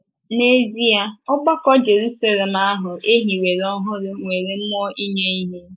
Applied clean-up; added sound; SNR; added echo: neural mask model Resemble Enhance denoiser.